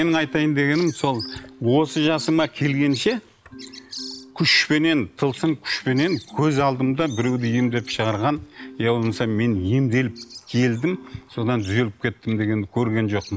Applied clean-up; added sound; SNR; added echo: none; Marimba, xylophone + Bird vocalization, bird call, bird song; 19 dB; none.